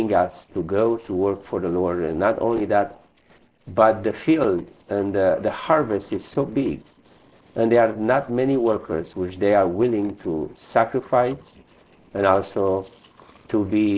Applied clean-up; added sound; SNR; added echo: neural separator model SepFormer DNS4.